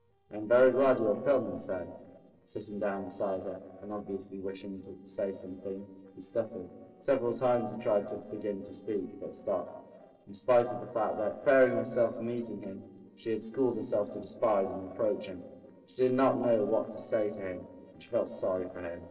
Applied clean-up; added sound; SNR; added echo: neural separator model SepFormer DNS4.